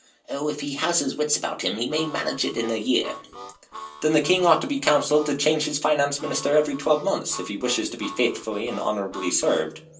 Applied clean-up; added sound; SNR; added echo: none; Harmonica; 16 dB; reverberation time 0.3 s.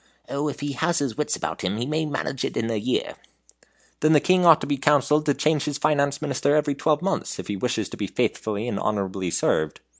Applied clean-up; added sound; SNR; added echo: none; none; none; none.